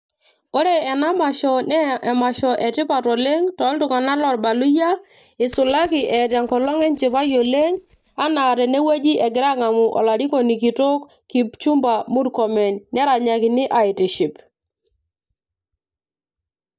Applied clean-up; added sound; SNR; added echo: neural mask model DeepFilterNet 3.